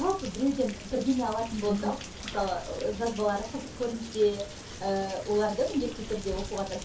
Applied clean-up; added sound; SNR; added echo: none; Rain; 11 dB; reverberation time 0.3 s.